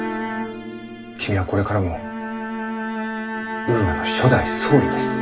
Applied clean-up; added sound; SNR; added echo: none; Bowed string instrument; 5 dB; reverberation time 0.2 s.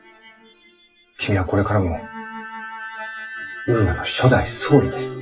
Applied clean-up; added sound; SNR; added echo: classical method WPE with log-MMSE.